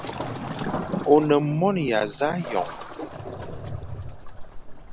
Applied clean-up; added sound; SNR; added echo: none; Waves, surf; 7 dB; none.